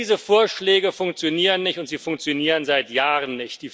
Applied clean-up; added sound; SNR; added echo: none; none; none; none.